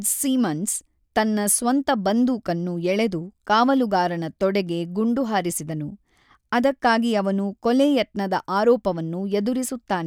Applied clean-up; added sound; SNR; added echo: none; none; none; none.